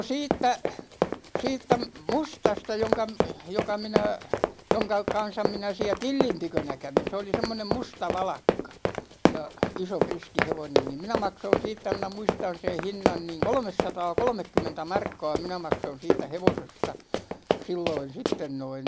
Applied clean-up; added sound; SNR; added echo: none; Run; -2 dB; none.